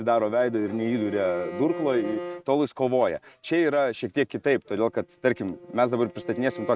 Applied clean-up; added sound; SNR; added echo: neural mask model RNNoise.